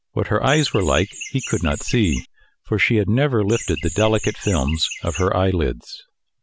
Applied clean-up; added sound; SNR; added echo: none; Chirp, tweet; 12 dB; none.